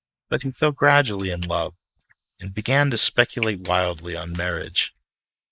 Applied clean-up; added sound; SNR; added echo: neural mask model Resemble Enhance denoiser.